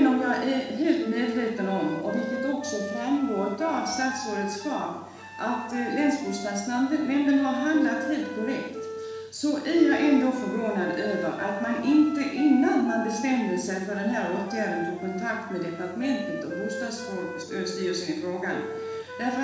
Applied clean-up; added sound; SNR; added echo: none; Wind instrument, woodwind instrument; 10 dB; reverberation time 1.1 s.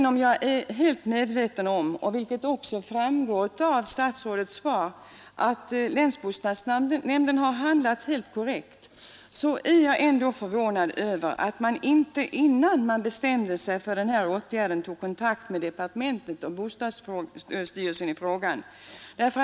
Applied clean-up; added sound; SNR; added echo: none; none; none; none.